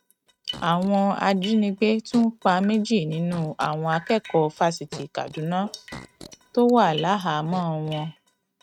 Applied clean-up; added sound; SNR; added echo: neural mask model RNNoise.